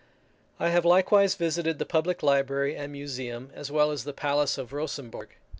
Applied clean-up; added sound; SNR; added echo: none; none; none; none.